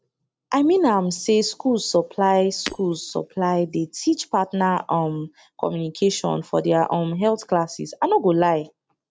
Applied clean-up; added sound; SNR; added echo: none; Shatter; 17 dB; none.